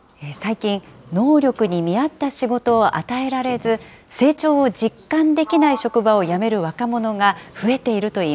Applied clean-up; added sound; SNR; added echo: none; Sliding door; 19 dB; none.